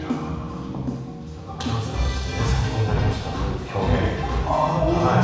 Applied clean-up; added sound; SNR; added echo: none; Slam; 19 dB; reverberation time 1.1 s.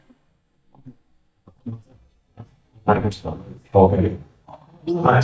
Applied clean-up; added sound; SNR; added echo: neural mask model DeepFilterNet 3.